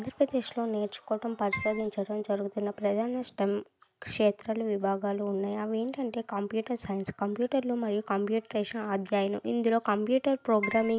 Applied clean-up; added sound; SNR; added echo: none; Keyboard (musical); 6 dB; none.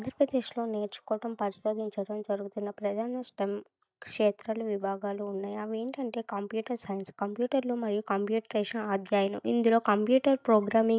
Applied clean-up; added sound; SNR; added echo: neural mask model DeepFilterNet 3.